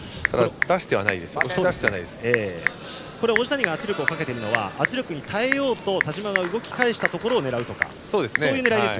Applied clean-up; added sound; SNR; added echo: none; Telephone / Typing; 5 dB; none.